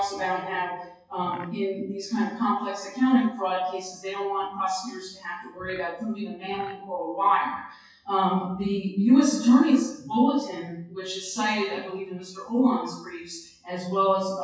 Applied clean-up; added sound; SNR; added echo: classical method WPE with log-MMSE.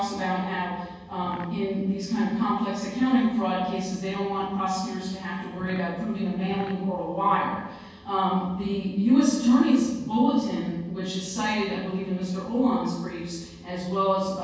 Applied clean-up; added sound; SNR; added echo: none; Fart; 19 dB; reverberation time 1.3 s.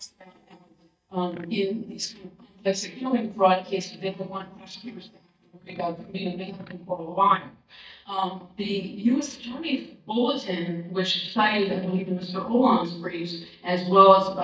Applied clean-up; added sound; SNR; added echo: neural mask model DeepFilterNet 3.